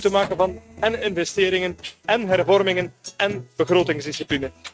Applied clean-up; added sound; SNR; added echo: neural mask model RNNoise.